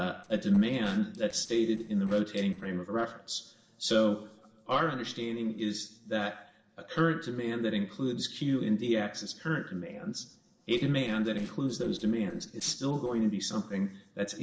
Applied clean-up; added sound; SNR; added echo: neural separator model SepFormer DNS4.